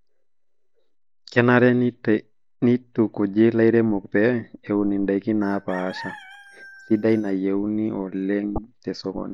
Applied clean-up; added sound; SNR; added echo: none; Chicken, rooster; 19 dB; none.